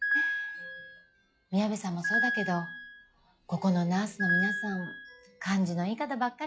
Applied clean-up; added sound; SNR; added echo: classical method log-MMSE.